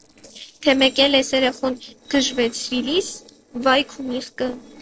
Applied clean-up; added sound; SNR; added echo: neural separator model SepFormer DNS4.